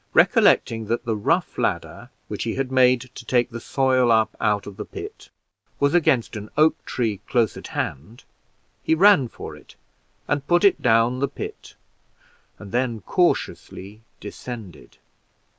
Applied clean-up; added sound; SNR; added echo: none; none; none; none.